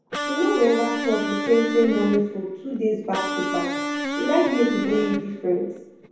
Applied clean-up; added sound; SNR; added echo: none; Electric guitar; 4 dB; reverberation time 0.9 s.